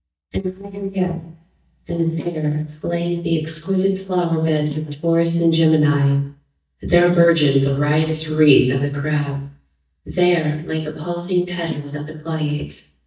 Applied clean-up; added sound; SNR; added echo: neural mask model DeepFilterNet 3.